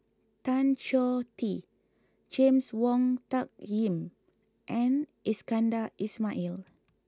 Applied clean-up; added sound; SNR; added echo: none; none; none; none.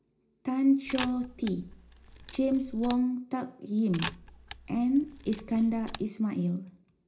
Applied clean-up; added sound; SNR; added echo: none; Camera; 13 dB; reverberation time 0.4 s.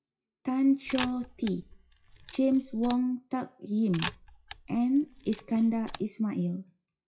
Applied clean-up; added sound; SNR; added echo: classical method WPE with log-MMSE.